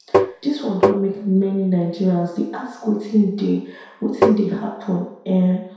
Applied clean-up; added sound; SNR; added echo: none; Tap; -2 dB; reverberation time 0.7 s.